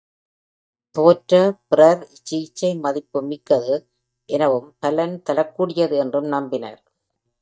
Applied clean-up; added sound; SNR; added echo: neural mask model DeepFilterNet 3.